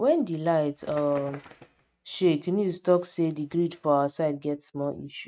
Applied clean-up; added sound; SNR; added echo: neural mask model RNNoise.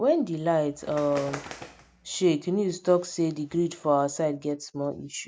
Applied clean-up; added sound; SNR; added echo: none; Bird; 17 dB; none.